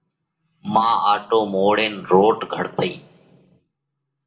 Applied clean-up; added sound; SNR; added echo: none; none; none; reverberation time 0.8 s.